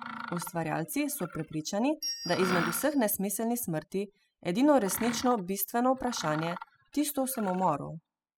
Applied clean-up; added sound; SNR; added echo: classical method spectral subtraction.